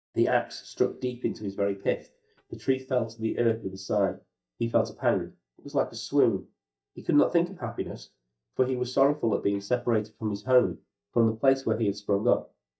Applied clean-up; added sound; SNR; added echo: neural mask model DeepFilterNet 3.